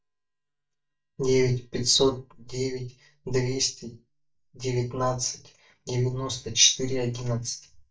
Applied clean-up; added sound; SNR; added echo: neural mask model DeepFilterNet 3.